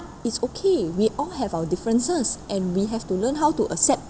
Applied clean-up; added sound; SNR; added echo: none; none; none; none.